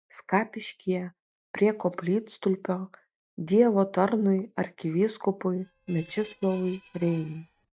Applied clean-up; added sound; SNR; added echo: neural mask model RNNoise.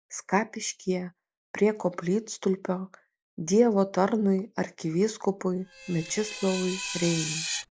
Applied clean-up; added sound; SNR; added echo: none; Screech; 8 dB; none.